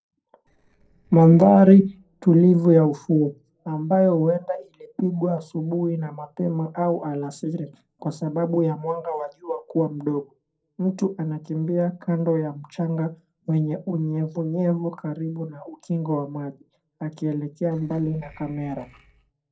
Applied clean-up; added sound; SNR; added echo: neural separator model SepFormer DNS4.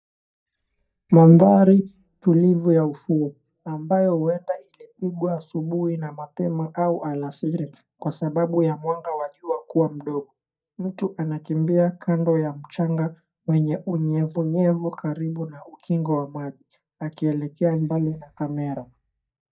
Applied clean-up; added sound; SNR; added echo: neural mask model DeepFilterNet 3.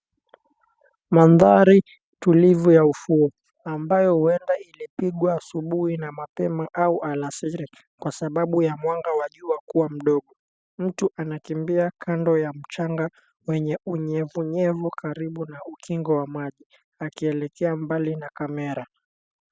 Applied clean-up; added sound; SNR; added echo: none; none; none; none.